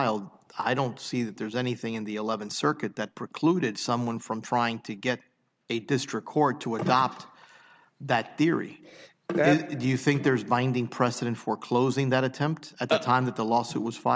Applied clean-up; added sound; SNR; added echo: none; none; none; none.